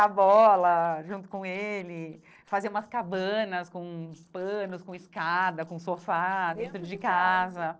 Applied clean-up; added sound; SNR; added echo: neural separator model SepFormer DNS4.